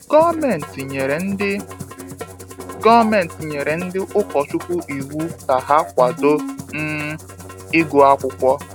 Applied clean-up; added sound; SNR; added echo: none; Musical instrument; 14 dB; none.